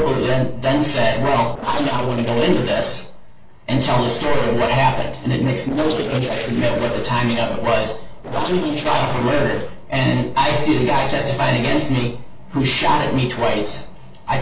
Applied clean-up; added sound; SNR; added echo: neural separator model SepFormer DNS4.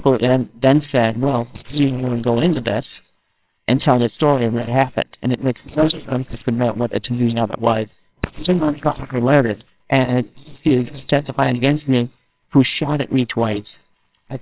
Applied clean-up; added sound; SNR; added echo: neural separator model SepFormer WHAMR!.